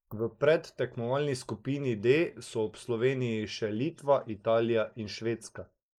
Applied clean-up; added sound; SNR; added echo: neural mask model Resemble Enhance denoiser.